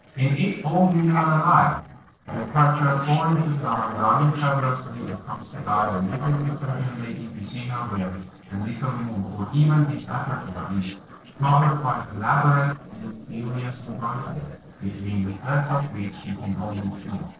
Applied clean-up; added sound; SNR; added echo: neural separator model SepFormer DNS4.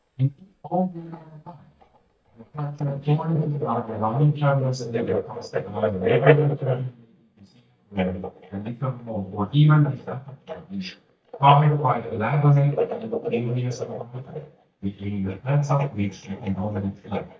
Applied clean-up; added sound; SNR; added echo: neural mask model DeepFilterNet 3.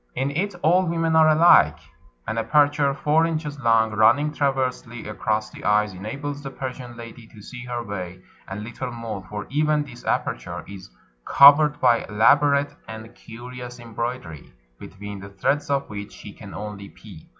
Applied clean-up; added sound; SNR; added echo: none; none; none; none.